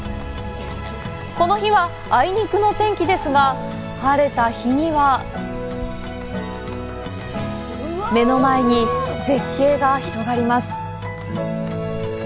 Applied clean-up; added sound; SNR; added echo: none; Meow / Purr + Cough; 20 dB; none.